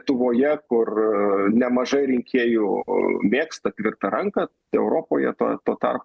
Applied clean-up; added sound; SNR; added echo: none; none; none; none.